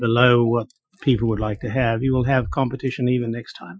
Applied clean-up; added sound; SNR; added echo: classical method Wiener filter.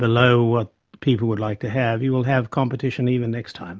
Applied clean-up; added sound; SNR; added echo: none; none; none; none.